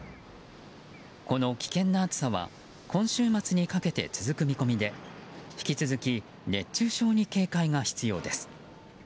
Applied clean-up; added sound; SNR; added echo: none; none; none; none.